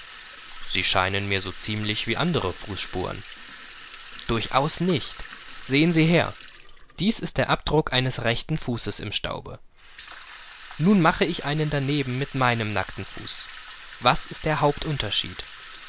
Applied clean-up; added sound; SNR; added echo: none; Sink (filling or washing) / Water tap, faucet; 14 dB; none.